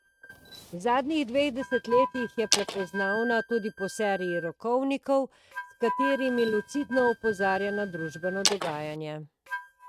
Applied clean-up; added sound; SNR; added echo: neural mask model RNNoise.